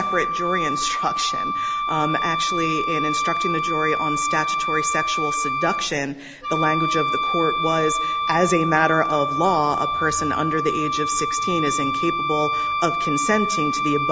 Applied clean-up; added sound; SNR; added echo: none; Wind instrument, woodwind instrument; -1 dB; none.